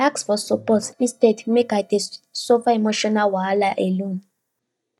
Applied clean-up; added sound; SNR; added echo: neural mask model DeepFilterNet 3.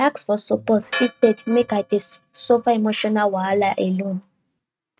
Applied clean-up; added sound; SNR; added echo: neural mask model RNNoise.